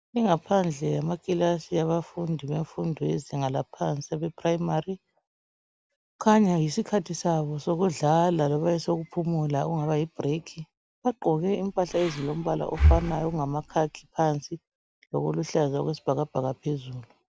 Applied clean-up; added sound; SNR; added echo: none; Breathing; 1 dB; none.